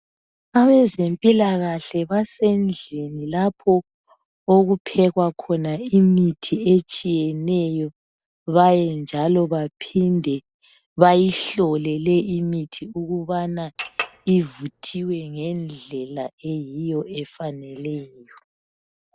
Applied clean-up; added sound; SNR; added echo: none; Chink, clink; 12 dB; none.